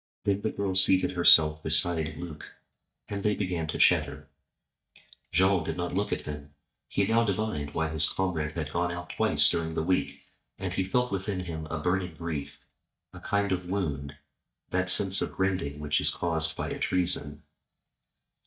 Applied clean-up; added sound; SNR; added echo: neural mask model DeepFilterNet 3.